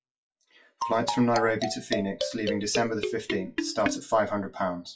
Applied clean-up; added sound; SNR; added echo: classical method WPE with log-MMSE.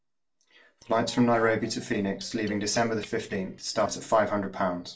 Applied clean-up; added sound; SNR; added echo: neural separator model SepFormer DNS4.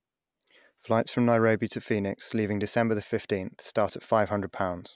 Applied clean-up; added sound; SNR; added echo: none; none; none; none.